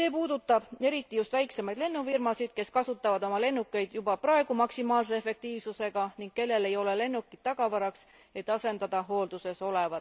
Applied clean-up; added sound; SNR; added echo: none; none; none; none.